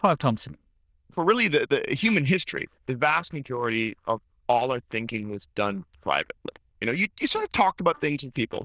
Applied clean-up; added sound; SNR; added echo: neural diffusion model UNIVERSE++.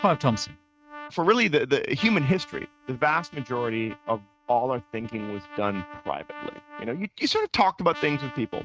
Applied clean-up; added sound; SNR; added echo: neural mask model RNNoise.